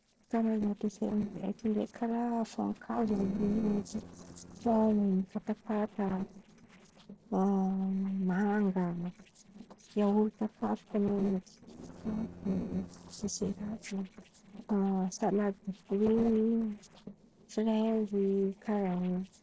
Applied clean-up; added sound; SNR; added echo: neural separator model SepFormer DNS4.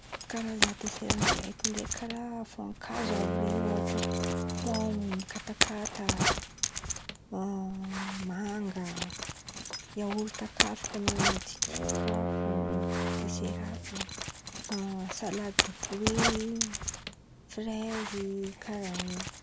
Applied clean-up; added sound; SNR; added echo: none; Zipper (clothing) + Brass instrument; -4 dB; none.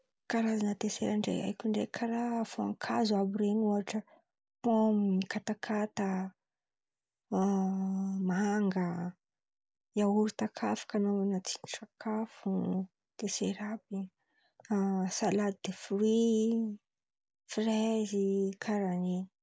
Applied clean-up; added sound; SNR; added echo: none; none; none; none.